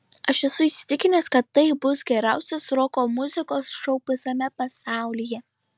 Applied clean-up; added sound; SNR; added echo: none; none; none; none.